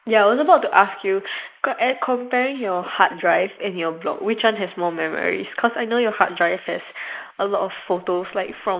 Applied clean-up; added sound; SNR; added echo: neural mask model Resemble Enhance denoiser.